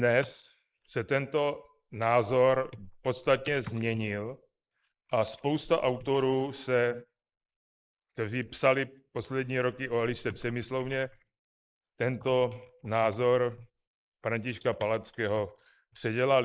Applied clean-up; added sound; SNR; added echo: neural mask model Resemble Enhance denoiser.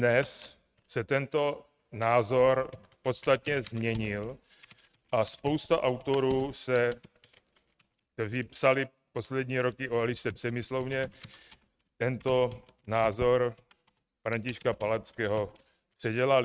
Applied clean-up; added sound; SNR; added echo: neural mask model RNNoise.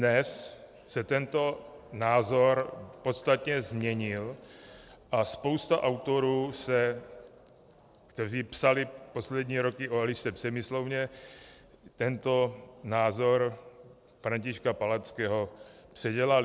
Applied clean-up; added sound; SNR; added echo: none; none; none; none.